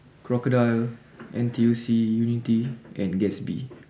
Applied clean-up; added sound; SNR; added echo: none; none; none; none.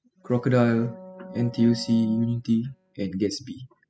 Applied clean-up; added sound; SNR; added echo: classical method spectral subtraction.